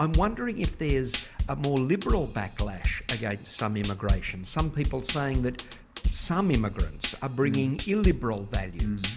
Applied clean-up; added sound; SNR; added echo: none; Drum kit; 2 dB; none.